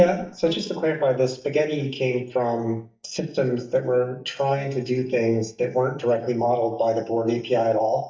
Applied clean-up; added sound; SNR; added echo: neural mask model DeepFilterNet 3.